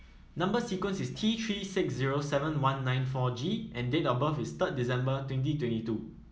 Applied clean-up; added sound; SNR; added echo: none; none; none; none.